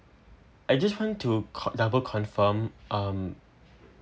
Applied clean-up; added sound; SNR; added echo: none; none; none; none.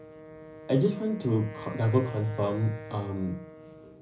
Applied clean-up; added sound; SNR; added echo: none; Wind instrument, woodwind instrument; 15 dB; reverberation time 0.5 s.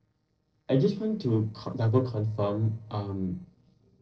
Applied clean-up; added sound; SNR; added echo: neural separator model SepFormer DNS4.